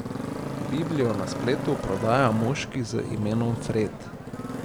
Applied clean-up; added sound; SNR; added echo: none; Motorcycle; 6 dB; none.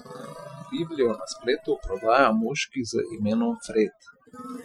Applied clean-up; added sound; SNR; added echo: classical method Wiener filter.